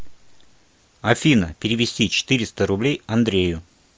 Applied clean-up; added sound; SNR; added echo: none; none; none; none.